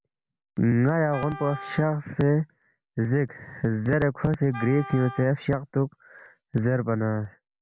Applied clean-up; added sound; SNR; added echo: none; Wind instrument, woodwind instrument; 15 dB; none.